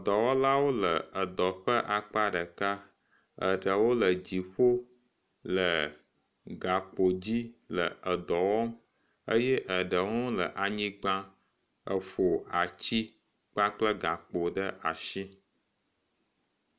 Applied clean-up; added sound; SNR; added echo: none; none; none; none.